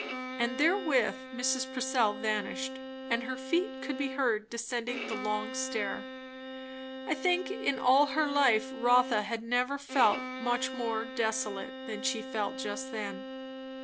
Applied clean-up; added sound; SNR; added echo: none; Bowed string instrument; 9 dB; none.